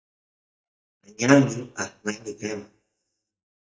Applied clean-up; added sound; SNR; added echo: neural mask model DeepFilterNet 3.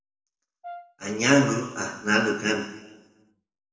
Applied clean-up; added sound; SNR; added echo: none; Brass instrument; 20 dB; reverberation time 1.1 s.